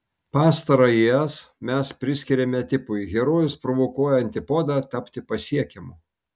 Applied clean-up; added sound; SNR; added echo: none; none; none; none.